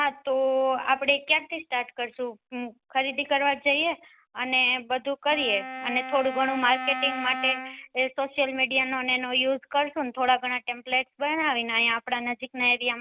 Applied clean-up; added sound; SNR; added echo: none; Wind instrument, woodwind instrument; 9 dB; none.